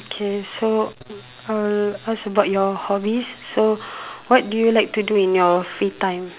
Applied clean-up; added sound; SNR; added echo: none; none; none; none.